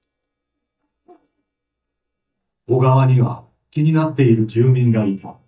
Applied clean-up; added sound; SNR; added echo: neural mask model DeepFilterNet 3.